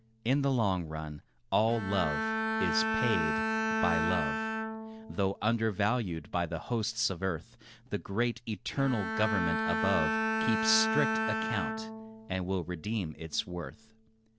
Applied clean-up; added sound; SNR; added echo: none; Bowed string instrument; 2 dB; none.